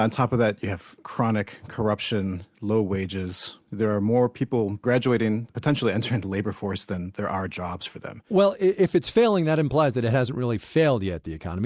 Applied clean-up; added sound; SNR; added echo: none; none; none; none.